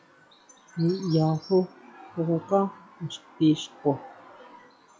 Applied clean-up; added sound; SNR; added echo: classical method log-MMSE.